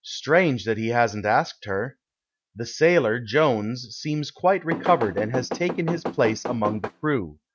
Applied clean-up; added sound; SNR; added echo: neural mask model RNNoise.